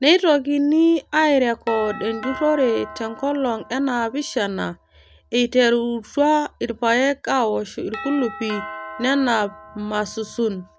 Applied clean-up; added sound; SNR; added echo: none; Doorbell; 17 dB; none.